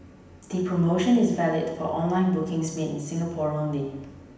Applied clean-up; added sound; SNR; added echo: none; none; none; reverberation time 0.9 s.